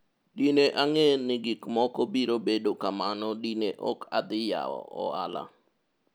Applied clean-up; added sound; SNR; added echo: none; none; none; none.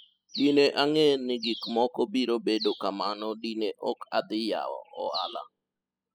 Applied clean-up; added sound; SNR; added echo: classical method spectral subtraction.